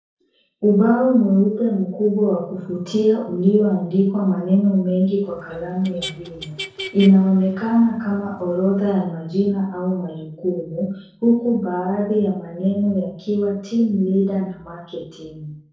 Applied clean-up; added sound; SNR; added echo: neural separator model SepFormer DNS4.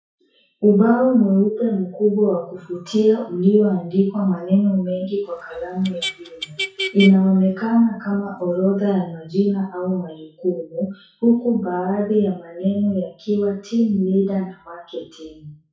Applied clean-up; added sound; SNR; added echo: classical method WPE with log-MMSE.